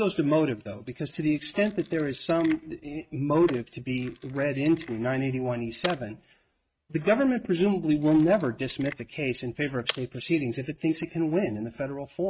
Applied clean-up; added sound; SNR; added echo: neural mask model RNNoise.